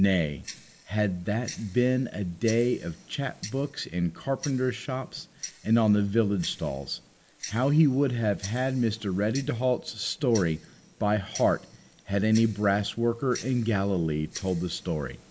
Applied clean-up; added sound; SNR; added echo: none; Tick-tock; 19 dB; none.